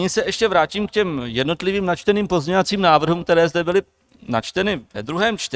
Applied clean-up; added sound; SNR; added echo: neural mask model RNNoise.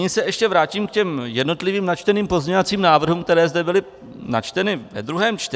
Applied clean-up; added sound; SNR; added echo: none; none; none; none.